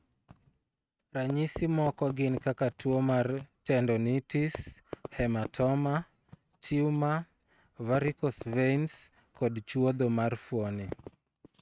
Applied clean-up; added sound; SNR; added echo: neural mask model RNNoise.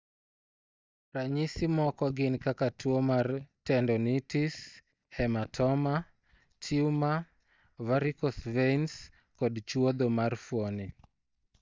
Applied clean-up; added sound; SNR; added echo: neural mask model DeepFilterNet 3.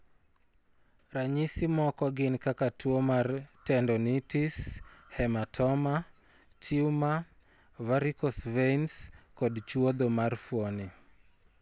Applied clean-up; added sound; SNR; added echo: none; none; none; none.